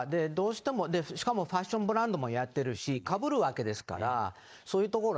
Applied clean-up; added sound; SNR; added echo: neural mask model Resemble Enhance denoiser.